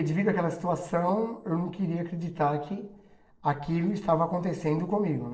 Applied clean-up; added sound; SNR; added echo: neural separator model SepFormer DNS4.